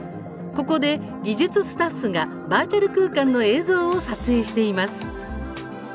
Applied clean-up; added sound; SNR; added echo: none; none; none; none.